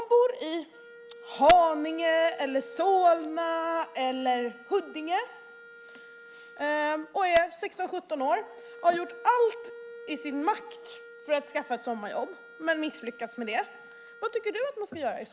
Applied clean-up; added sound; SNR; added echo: none; Wind instrument, woodwind instrument; 19 dB; none.